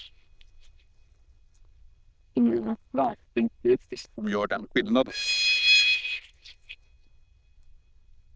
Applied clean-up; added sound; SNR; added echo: neural diffusion model UNIVERSE++.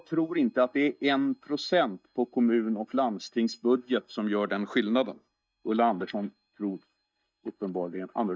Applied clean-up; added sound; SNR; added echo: neural mask model DeepFilterNet 3.